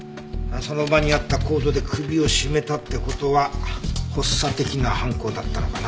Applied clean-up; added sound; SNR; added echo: none; none; none; none.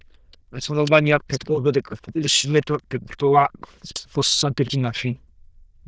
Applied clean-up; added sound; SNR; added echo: neural diffusion model UNIVERSE++.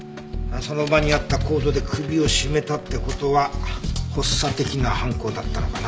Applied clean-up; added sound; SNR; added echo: none; Wind instrument, woodwind instrument; 20 dB; none.